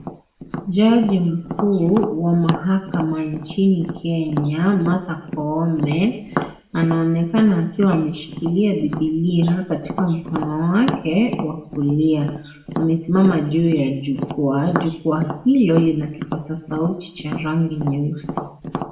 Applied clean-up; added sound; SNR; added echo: none; Tap; 11 dB; reverberation time 0.7 s.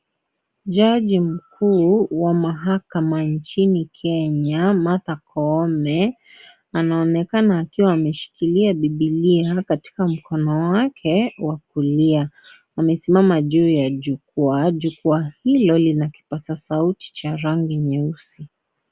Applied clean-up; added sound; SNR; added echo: none; none; none; none.